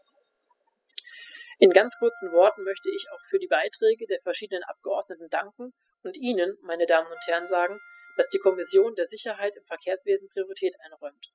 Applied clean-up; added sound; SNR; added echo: classical method spectral subtraction.